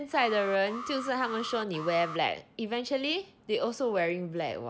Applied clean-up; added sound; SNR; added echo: none; Alarm; 12 dB; none.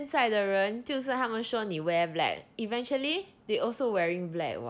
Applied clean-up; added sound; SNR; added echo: none; none; none; none.